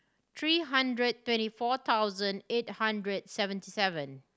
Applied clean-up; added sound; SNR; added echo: none; none; none; none.